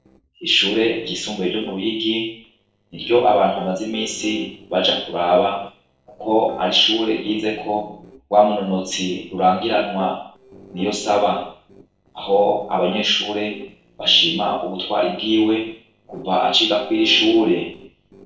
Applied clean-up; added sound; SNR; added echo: neural separator model SepFormer DNS4.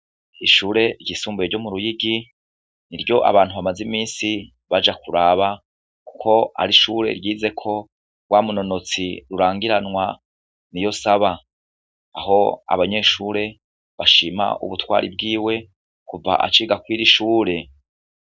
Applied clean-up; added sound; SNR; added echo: none; none; none; none.